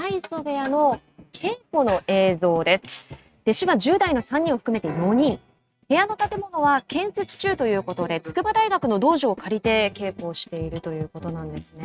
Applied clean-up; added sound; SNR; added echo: neural mask model RNNoise.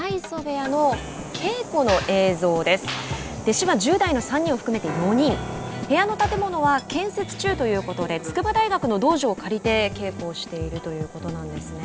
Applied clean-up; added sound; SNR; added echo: none; Piano; 17 dB; none.